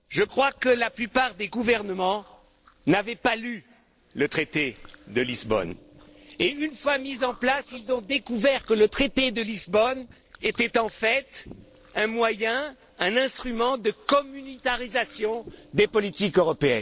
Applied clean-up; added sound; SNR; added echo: neural separator model SepFormer DNS4.